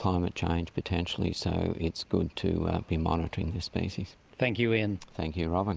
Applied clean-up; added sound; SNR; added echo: none; none; none; none.